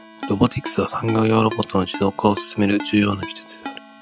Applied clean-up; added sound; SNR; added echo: none; Ringtone; 14 dB; none.